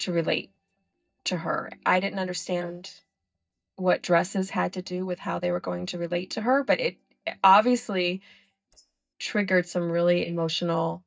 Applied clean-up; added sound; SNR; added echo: neural mask model DeepFilterNet 3.